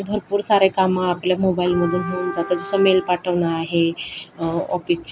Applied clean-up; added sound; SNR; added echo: none; Trumpet; 13 dB; none.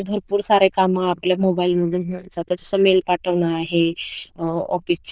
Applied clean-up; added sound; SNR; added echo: neural diffusion model UNIVERSE++.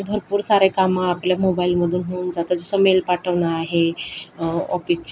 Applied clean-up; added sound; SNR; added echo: none; none; none; none.